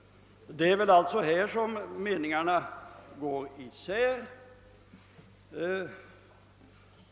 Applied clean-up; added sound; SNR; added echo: none; none; none; none.